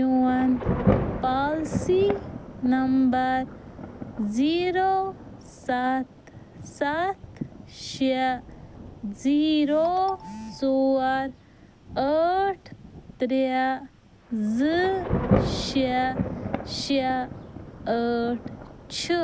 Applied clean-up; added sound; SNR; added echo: none; Thunder / Rain; 7 dB; none.